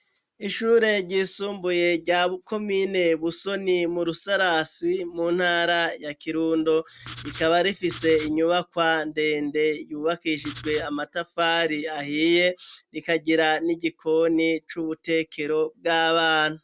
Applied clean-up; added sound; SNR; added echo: none; Writing; 17 dB; none.